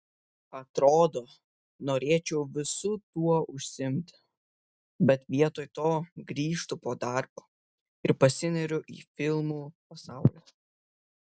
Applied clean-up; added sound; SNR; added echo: none; none; none; none.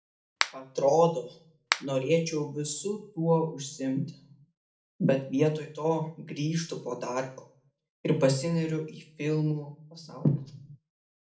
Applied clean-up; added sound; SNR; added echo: none; Finger snapping; 6 dB; reverberation time 0.4 s.